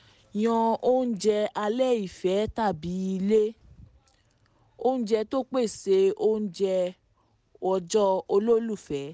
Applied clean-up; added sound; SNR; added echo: none; none; none; none.